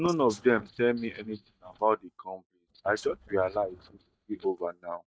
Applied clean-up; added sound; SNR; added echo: neural mask model DeepFilterNet 3.